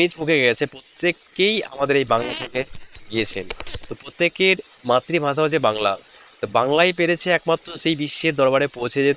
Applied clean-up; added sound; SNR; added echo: neural separator model SepFormer WHAM!.